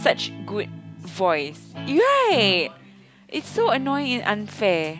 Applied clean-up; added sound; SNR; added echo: none; Guitar; 15 dB; none.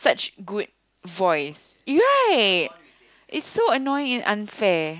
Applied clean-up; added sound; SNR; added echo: none; none; none; none.